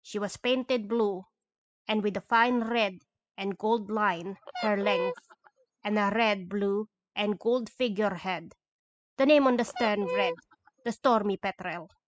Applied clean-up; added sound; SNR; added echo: classical method spectral subtraction.